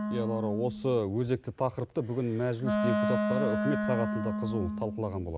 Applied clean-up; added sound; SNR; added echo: none; Wind instrument, woodwind instrument; 1 dB; none.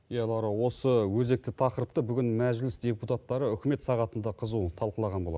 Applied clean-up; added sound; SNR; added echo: none; none; none; none.